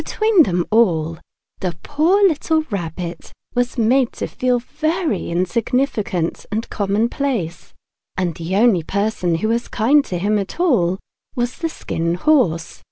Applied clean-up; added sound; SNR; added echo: none; none; none; none.